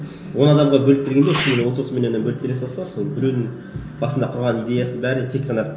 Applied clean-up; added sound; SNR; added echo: none; Sneeze; 10 dB; reverberation time 0.4 s.